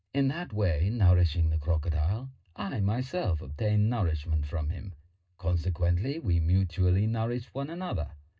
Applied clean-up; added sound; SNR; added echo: none; none; none; reverberation time 0.2 s.